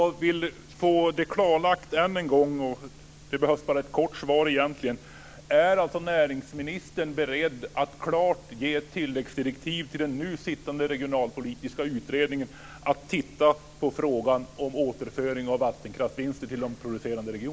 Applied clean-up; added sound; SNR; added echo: none; none; none; none.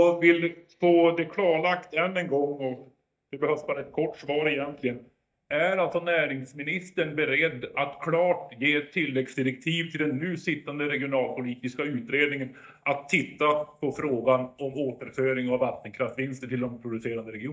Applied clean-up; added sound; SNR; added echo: neural mask model DeepFilterNet 3.